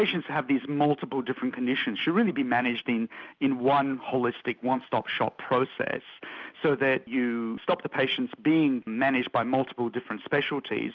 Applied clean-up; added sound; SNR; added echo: none; none; none; none.